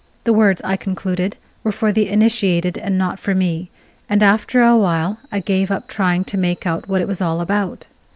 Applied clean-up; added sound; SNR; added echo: none; Cricket; 19 dB; none.